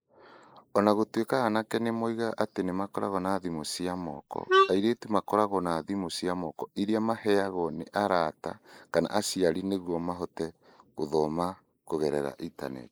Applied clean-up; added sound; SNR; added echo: neural mask model Resemble Enhance denoiser.